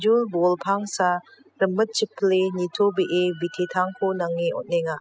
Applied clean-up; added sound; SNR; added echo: classical method spectral subtraction.